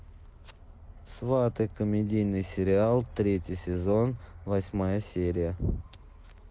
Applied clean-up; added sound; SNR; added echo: none; none; none; none.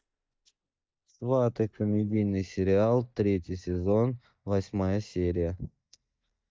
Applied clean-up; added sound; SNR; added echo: neural mask model DeepFilterNet 3.